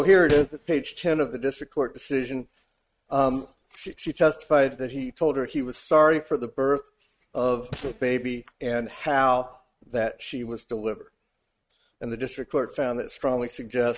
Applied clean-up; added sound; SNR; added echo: neural mask model RNNoise.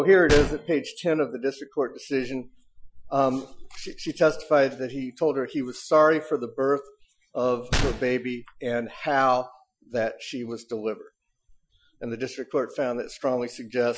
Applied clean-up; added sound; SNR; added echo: classical method Wiener filter.